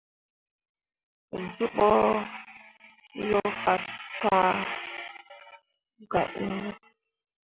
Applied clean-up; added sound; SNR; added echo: none; none; none; none.